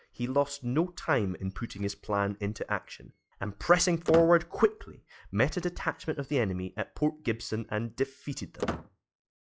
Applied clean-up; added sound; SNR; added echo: classical method log-MMSE.